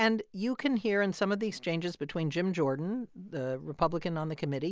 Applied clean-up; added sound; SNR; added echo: none; none; none; none.